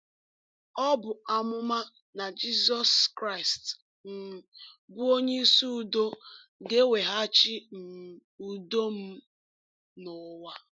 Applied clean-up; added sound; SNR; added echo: none; none; none; none.